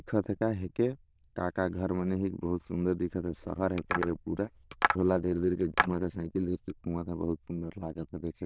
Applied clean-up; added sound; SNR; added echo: neural diffusion model UNIVERSE++.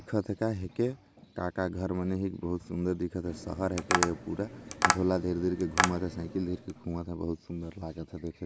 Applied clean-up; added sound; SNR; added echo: none; Tap; 0 dB; none.